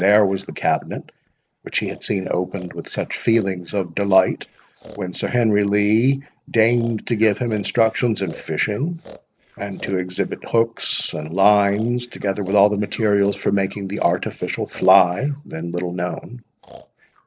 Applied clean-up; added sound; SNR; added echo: neural separator model SepFormer DNS4.